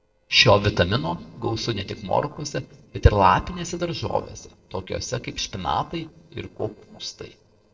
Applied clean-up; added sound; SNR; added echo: neural separator model SepFormer DNS4.